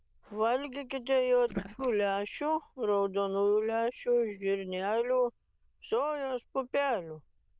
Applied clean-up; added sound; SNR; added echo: neural diffusion model UNIVERSE++.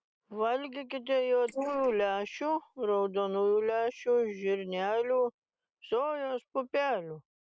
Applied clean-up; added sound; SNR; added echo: neural mask model Resemble Enhance denoiser.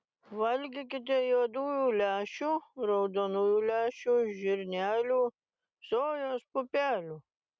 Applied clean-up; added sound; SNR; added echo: none; none; none; none.